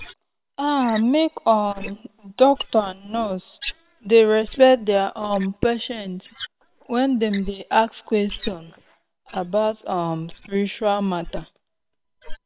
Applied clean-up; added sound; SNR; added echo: neural separator model SepFormer WHAM!.